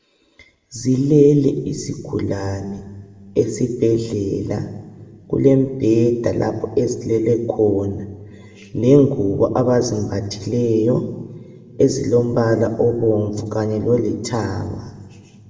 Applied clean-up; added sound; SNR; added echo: none; none; none; reverberation time 1.4 s.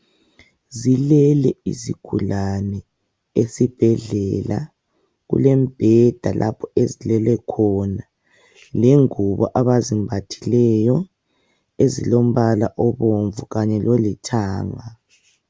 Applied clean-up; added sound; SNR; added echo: none; none; none; none.